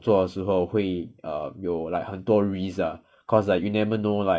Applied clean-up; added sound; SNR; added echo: neural mask model Resemble Enhance denoiser.